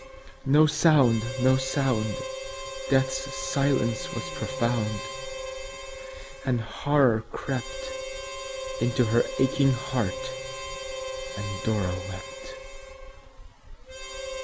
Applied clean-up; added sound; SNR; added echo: none; Harmonica; 9 dB; none.